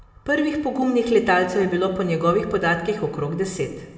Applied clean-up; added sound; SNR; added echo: none; none; none; reverberation time 1.3 s.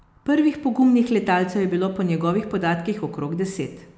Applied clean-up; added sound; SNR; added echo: none; none; none; none.